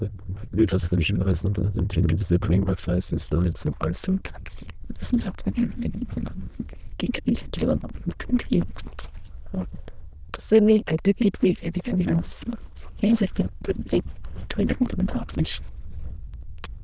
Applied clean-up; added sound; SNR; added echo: neural diffusion model UNIVERSE++.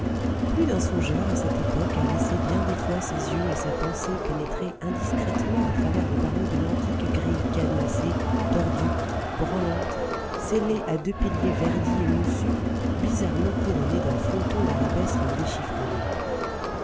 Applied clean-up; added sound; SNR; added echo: none; Crowd; -5 dB; none.